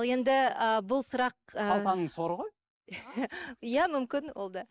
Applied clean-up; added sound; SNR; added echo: neural mask model Resemble Enhance denoiser.